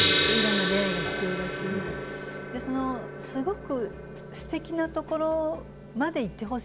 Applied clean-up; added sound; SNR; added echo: none; Gong; 0 dB; none.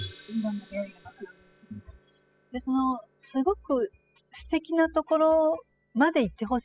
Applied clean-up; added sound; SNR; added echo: classical method spectral subtraction.